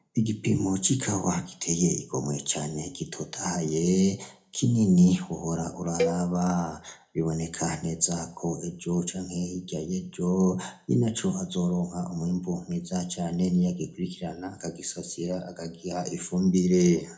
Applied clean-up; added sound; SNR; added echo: none; Cowbell; 7 dB; reverberation time 0.3 s.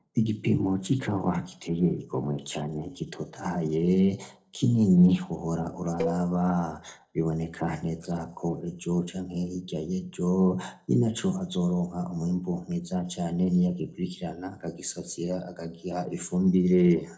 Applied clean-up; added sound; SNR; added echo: neural separator model SepFormer DNS4.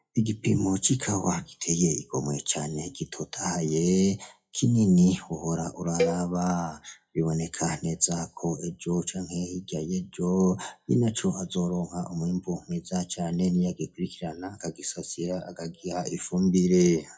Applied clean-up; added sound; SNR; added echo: classical method WPE with log-MMSE.